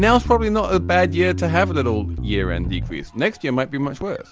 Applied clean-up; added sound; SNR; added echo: none; Bass guitar; 7 dB; none.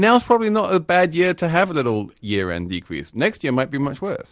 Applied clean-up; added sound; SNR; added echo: none; none; none; none.